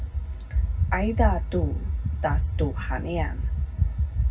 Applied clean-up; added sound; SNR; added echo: none; none; none; reverberation time 0.4 s.